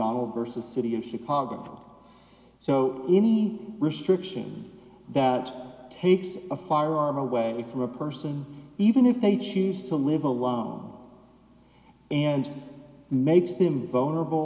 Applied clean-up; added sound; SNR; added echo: none; none; none; none.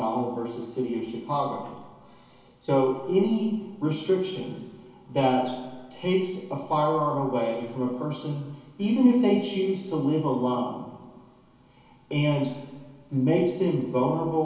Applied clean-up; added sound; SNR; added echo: none; none; none; reverberation time 0.7 s.